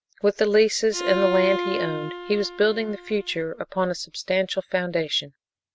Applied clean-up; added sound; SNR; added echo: none; Bowed string instrument; 7 dB; none.